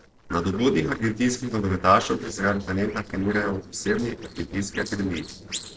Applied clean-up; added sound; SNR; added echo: neural separator model SepFormer DNS4.